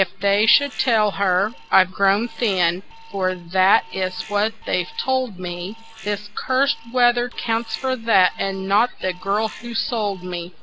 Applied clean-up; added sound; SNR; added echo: none; Alarm; 17 dB; none.